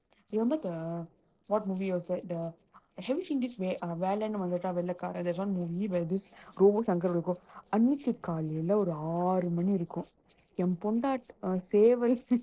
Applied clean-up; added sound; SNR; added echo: neural separator model SepFormer DNS4.